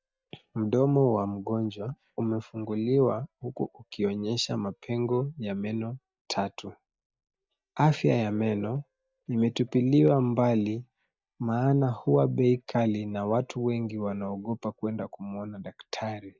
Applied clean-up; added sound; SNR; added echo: neural mask model DeepFilterNet 3.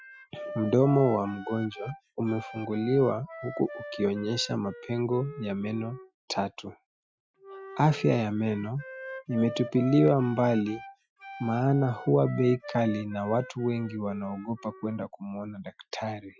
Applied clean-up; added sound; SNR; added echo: classical method Wiener filter.